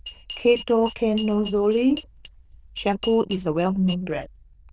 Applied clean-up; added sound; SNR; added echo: neural diffusion model UNIVERSE++.